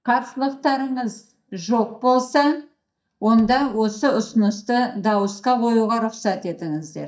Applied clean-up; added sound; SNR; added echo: neural mask model DeepFilterNet 3.